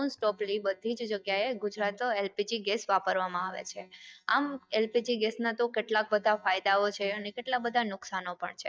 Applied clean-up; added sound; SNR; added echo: neural mask model DeepFilterNet 3.